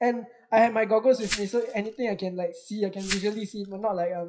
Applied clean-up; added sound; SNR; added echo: classical method WPE with log-MMSE.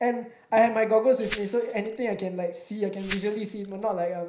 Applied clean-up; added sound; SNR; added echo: none; Glass; 13 dB; reverberation time 0.5 s.